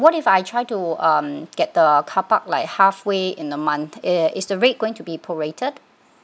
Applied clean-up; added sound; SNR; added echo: none; none; none; none.